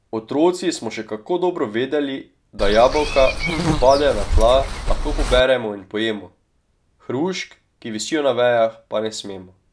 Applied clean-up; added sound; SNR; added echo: none; Walk, footsteps / Insect; 0 dB; none.